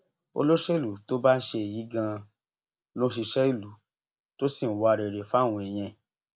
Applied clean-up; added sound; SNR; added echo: none; none; none; none.